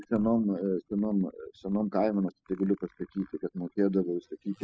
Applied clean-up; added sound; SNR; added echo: classical method spectral subtraction.